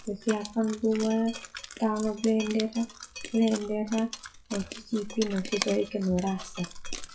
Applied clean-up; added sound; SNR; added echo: classical method WPE with log-MMSE.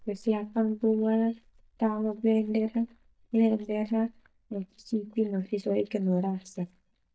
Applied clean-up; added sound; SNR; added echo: neural mask model DeepFilterNet 3.